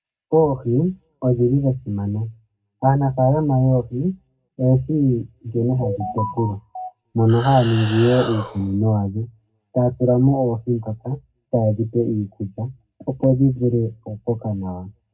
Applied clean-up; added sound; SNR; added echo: none; Animal; 12 dB; reverberation time 0.3 s.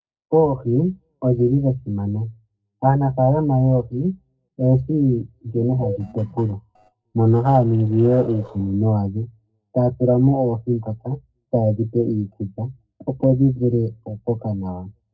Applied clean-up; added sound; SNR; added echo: neural separator model SepFormer DNS4.